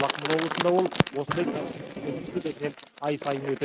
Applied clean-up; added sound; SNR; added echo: neural mask model RNNoise.